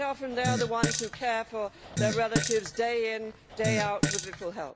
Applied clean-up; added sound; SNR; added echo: none; Fart; 2 dB; none.